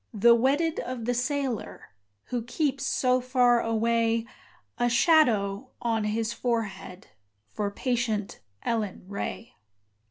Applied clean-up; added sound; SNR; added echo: none; none; none; none.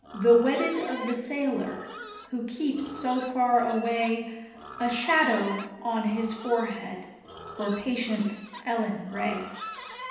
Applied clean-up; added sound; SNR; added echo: none; Livestock, farm animals, working animals; 14 dB; reverberation time 0.9 s.